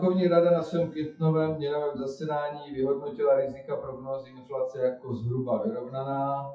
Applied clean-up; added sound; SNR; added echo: classical method WPE with log-MMSE.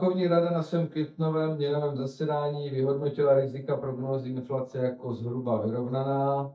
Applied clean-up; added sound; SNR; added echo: neural mask model DeepFilterNet 3.